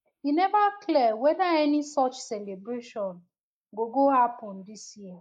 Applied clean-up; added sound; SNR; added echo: neural mask model Resemble Enhance denoiser.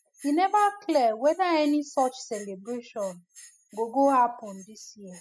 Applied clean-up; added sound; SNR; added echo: classical method spectral subtraction.